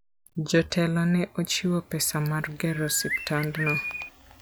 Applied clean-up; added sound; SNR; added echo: none; Bird; 6 dB; none.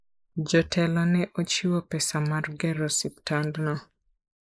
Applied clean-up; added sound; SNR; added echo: neural mask model Resemble Enhance denoiser.